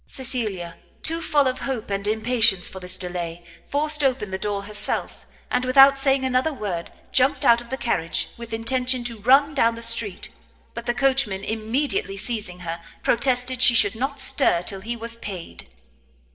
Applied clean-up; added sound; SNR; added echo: none; none; none; reverberation time 1.2 s.